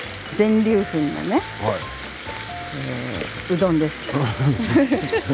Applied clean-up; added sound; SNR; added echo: none; none; none; none.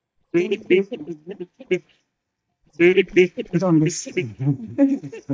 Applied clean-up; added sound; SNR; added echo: neural mask model DeepFilterNet 3.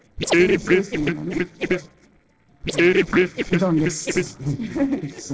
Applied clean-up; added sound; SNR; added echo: neural separator model SepFormer DNS4.